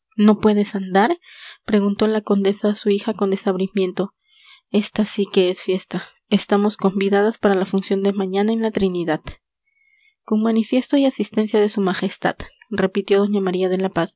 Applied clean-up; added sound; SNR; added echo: none; none; none; none.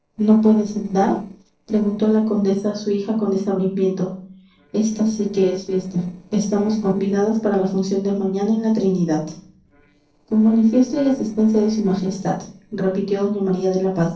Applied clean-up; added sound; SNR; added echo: neural separator model SepFormer DNS4.